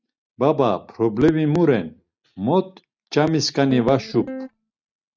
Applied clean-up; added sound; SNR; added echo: neural mask model RNNoise.